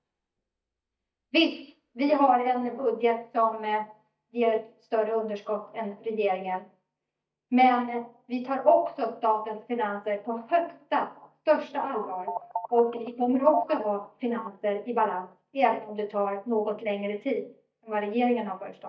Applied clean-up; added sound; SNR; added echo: neural mask model DeepFilterNet 3.